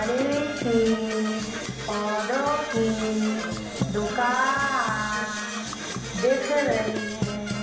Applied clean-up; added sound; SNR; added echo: none; Brass instrument / Percussion; 6 dB; reverberation time 0.8 s.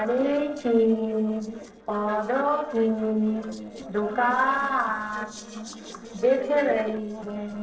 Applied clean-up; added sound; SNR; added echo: neural separator model SepFormer DNS4.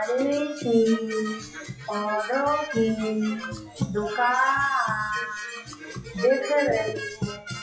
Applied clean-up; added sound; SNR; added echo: classical method WPE with log-MMSE.